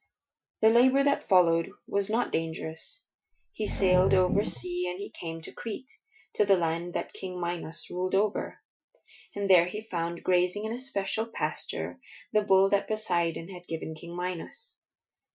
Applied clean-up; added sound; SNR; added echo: classical method Wiener filter.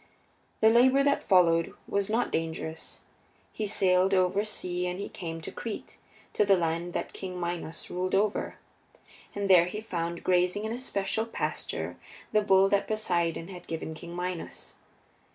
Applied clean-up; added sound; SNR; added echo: none; none; none; none.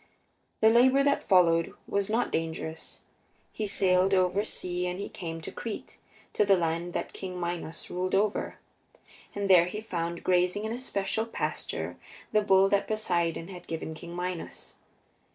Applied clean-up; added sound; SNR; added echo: neural separator model SepFormer DNS4.